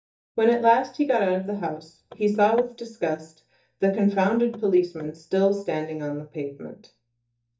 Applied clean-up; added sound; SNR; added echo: neural mask model DeepFilterNet 3.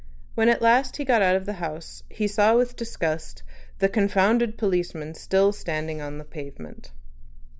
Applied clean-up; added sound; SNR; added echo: none; none; none; none.